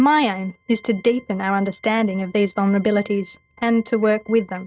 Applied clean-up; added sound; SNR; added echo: neural mask model RNNoise.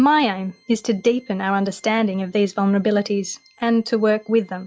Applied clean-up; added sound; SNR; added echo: classical method log-MMSE.